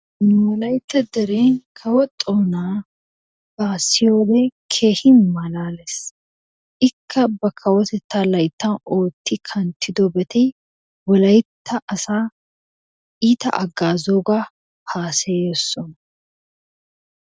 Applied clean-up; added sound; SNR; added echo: none; none; none; none.